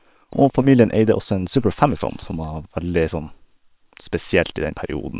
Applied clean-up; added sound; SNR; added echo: neural separator model SepFormer WHAM!.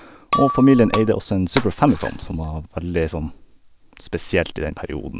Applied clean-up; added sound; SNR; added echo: none; Shatter; 9 dB; none.